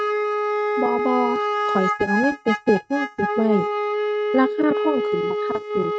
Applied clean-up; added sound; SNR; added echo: neural mask model RNNoise.